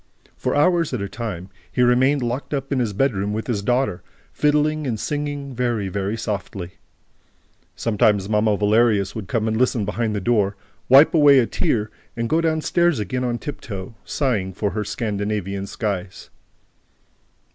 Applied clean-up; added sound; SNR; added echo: none; none; none; none.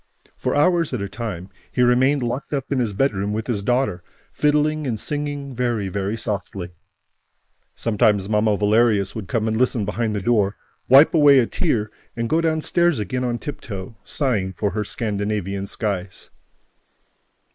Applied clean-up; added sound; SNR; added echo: neural mask model Resemble Enhance denoiser.